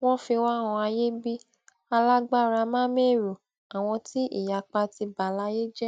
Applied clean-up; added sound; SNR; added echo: none; none; none; none.